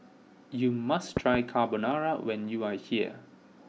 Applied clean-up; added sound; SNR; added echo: none; Knock / Wood; 7 dB; none.